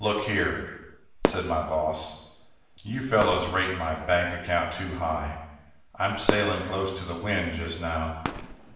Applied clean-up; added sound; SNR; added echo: none; Fireworks; 8 dB; reverberation time 1.0 s.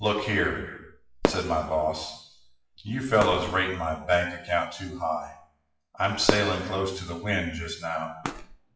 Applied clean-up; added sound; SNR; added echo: classical method WPE with log-MMSE.